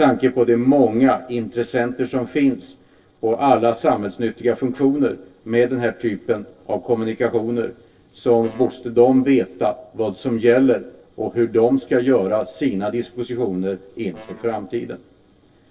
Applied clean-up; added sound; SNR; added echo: neural separator model SepFormer DNS4.